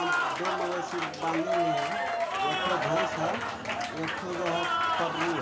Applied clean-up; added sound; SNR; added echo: none; Applause; -4 dB; none.